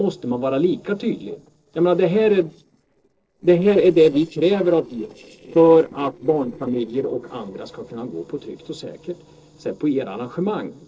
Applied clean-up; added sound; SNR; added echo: neural separator model SepFormer DNS4.